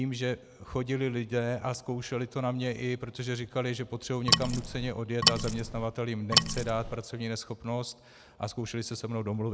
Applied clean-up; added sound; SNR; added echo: none; Wood; -3 dB; none.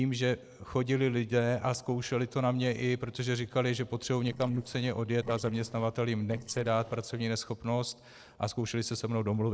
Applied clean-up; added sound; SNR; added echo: neural separator model SepFormer DNS4.